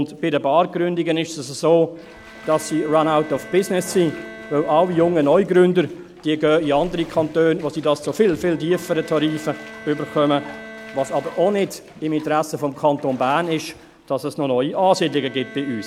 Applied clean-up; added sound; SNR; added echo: none; Bathtub (filling or washing) + Bowed string instrument; 19 dB; none.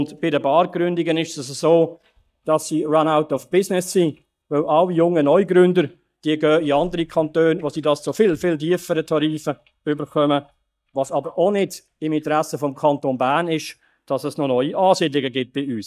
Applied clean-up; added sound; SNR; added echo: neural mask model DeepFilterNet 3.